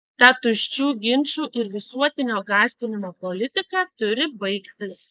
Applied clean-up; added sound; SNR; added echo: neural mask model Resemble Enhance denoiser.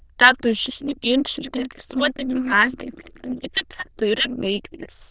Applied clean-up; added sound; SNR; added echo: neural diffusion model UNIVERSE++.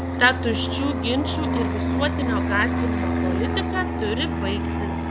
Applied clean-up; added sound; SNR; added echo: none; Fixed-wing aircraft, airplane; -2 dB; none.